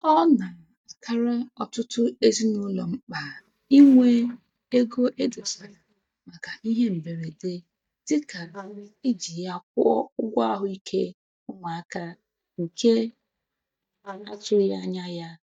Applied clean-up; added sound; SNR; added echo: neural mask model DeepFilterNet 3.